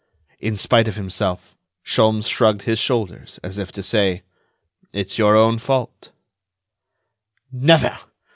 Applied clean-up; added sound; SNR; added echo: none; none; none; none.